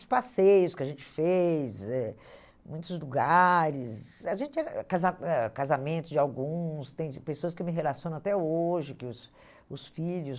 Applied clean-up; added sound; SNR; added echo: none; none; none; none.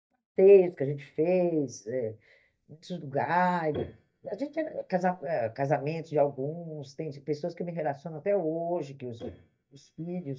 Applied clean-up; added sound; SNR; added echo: neural mask model DeepFilterNet 3.